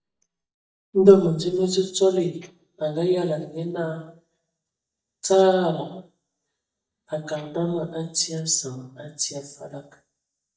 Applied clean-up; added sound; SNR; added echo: neural mask model DeepFilterNet 3.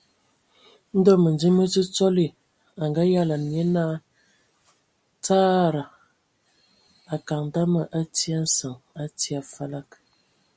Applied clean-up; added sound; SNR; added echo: none; none; none; none.